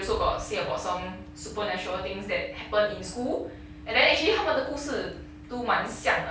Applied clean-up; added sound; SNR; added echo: none; none; none; none.